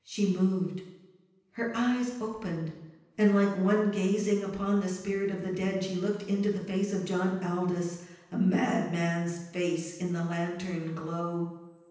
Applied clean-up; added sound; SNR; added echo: none; none; none; reverberation time 0.9 s.